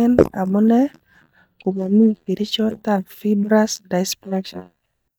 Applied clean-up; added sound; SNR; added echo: neural mask model DeepFilterNet 3.